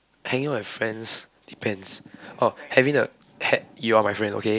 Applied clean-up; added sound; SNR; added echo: none; none; none; none.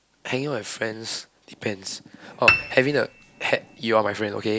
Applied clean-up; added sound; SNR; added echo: none; Piano; 0 dB; none.